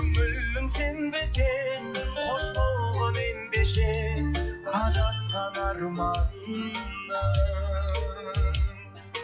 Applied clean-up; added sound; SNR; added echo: classical method log-MMSE.